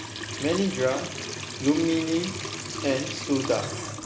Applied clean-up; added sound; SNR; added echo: none; Trickle, dribble / Sink (filling or washing) / Water tap, faucet; 6 dB; none.